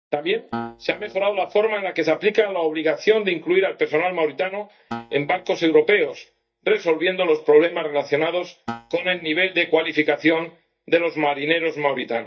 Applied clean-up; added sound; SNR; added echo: neural mask model DeepFilterNet 3.